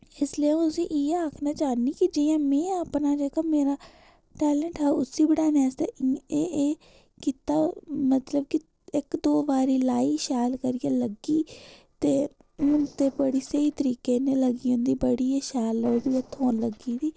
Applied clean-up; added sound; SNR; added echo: neural separator model SepFormer DNS4.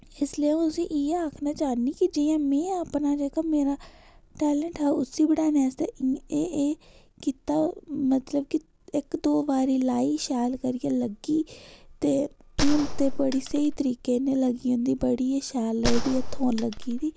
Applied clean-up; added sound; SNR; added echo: none; Gunshot, gunfire; 0 dB; none.